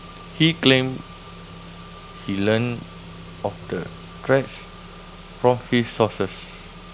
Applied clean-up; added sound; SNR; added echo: none; Engine / Car; 15 dB; none.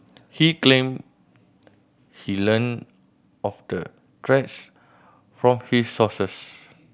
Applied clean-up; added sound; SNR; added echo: none; none; none; none.